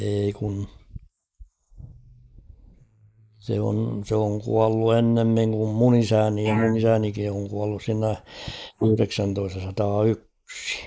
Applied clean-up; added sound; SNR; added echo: neural mask model Resemble Enhance denoiser.